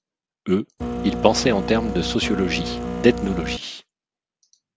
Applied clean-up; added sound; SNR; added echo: none; Printer; 4 dB; none.